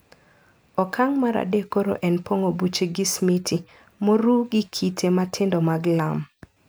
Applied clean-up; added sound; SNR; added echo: none; none; none; none.